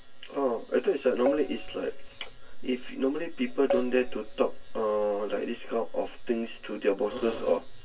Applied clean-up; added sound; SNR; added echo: none; Keyboard (musical); 7 dB; reverberation time 0.1 s.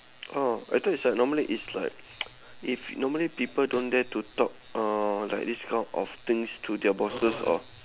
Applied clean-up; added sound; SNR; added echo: none; none; none; none.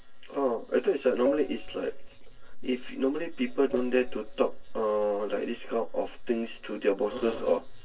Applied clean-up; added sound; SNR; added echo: neural separator model SepFormer DNS4.